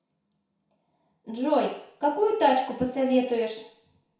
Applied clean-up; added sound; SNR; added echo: none; none; none; reverberation time 0.6 s.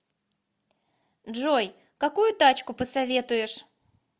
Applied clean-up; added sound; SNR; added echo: none; none; none; none.